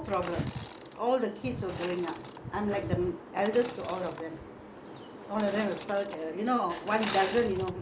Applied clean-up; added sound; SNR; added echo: none; Sawing / Engine; 13 dB; none.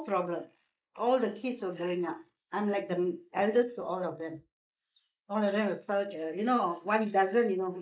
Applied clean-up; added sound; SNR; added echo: neural mask model Resemble Enhance denoiser.